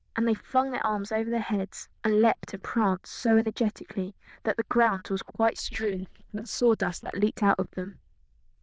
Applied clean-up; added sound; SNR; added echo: neural diffusion model UNIVERSE++.